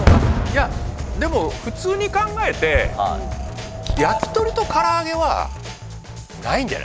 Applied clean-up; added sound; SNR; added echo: none; Fireworks; 2 dB; none.